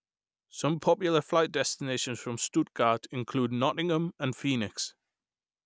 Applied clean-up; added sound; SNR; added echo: none; none; none; none.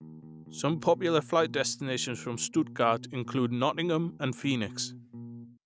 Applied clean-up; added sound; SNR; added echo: none; Bass guitar; 15 dB; none.